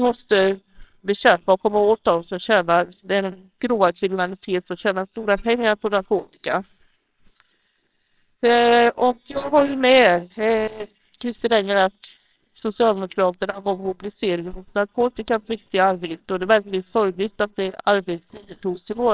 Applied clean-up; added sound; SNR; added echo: neural separator model SepFormer WHAMR!.